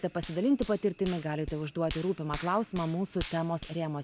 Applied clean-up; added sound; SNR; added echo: none; Hands; 9 dB; none.